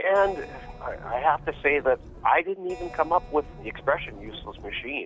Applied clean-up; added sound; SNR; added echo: none; Keyboard (musical); 16 dB; none.